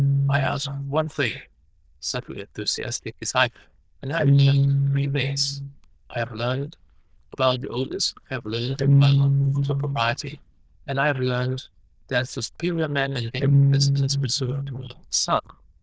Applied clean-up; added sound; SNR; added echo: neural diffusion model UNIVERSE++.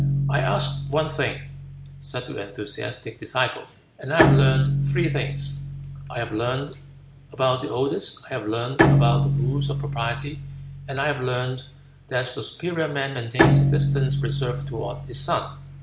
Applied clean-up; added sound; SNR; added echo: none; Bowed string instrument; -2 dB; none.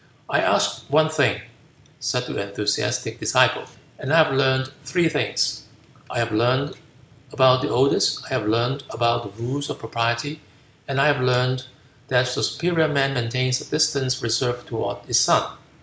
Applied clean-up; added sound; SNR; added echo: none; none; none; none.